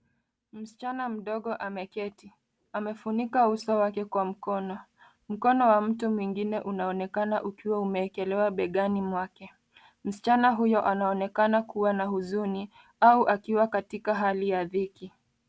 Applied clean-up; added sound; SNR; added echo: none; none; none; none.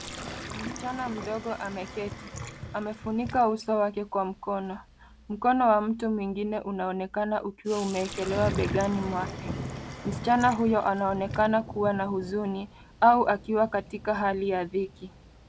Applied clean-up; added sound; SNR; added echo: none; Sink (filling or washing) + Thunder / Rain; 11 dB; none.